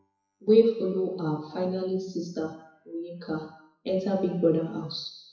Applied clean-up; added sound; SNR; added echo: classical method WPE with log-MMSE.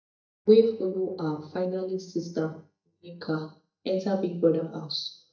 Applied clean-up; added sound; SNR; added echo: neural mask model DeepFilterNet 3.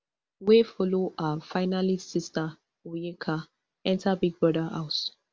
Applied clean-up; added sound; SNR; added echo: none; none; none; none.